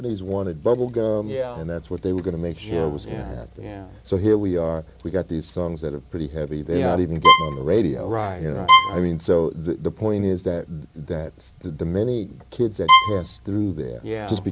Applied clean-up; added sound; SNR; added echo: none; Bowed string instrument; -4 dB; none.